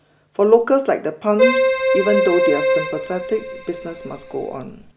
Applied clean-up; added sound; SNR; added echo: none; Keyboard (musical); -1 dB; none.